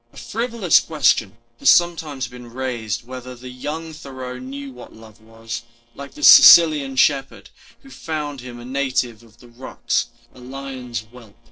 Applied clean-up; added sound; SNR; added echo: neural separator model SepFormer DNS4.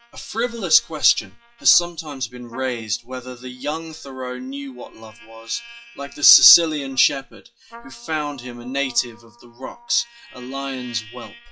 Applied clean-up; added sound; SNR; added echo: classical method WPE with log-MMSE.